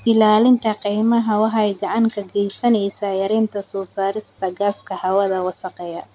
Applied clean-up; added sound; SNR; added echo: none; none; none; none.